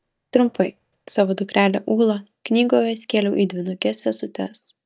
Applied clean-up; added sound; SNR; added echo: neural mask model DeepFilterNet 3.